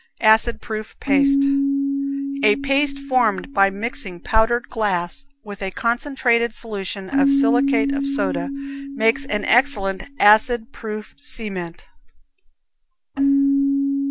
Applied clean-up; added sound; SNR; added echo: none; Keyboard (musical); 1 dB; none.